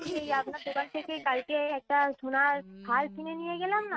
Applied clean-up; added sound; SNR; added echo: neural mask model RNNoise.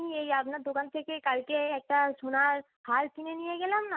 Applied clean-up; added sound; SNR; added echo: none; none; none; none.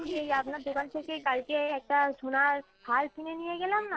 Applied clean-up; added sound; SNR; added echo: neural separator model SepFormer DNS4.